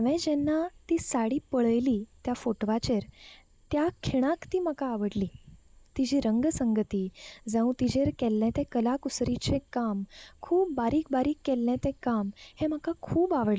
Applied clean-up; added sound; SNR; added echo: neural mask model Resemble Enhance denoiser.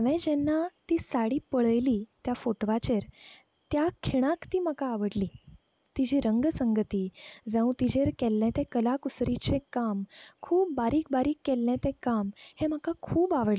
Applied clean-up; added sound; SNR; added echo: none; none; none; none.